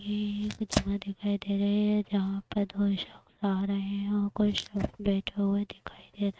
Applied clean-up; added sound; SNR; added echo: neural mask model RNNoise.